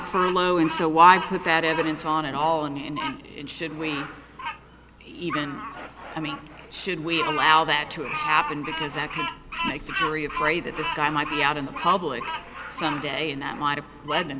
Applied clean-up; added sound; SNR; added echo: none; Bird vocalization, bird call, bird song; 9 dB; none.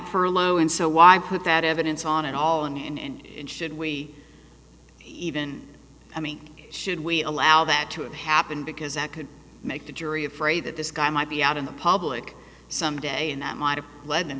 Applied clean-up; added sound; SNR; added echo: none; none; none; none.